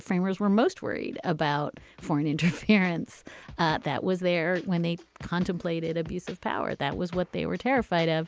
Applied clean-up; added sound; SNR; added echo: none; none; none; none.